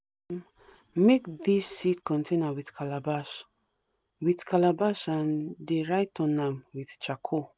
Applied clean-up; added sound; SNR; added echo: none; none; none; none.